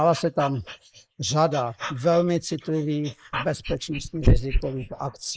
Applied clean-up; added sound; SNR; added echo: neural mask model Resemble Enhance denoiser.